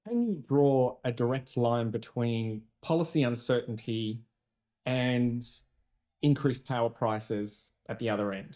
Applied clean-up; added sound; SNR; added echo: neural mask model DeepFilterNet 3.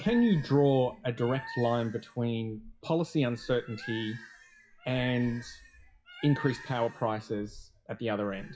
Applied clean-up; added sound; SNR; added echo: classical method WPE with log-MMSE.